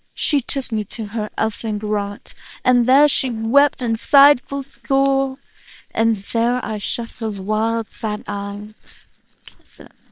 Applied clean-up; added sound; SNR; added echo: neural separator model SepFormer WHAM!.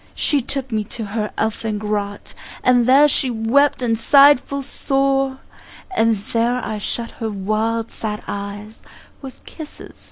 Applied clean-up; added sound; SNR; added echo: none; none; none; none.